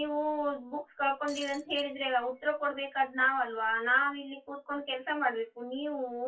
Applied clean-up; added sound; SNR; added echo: classical method WPE with log-MMSE.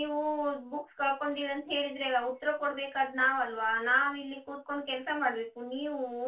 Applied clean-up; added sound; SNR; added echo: neural separator model SepFormer DNS4.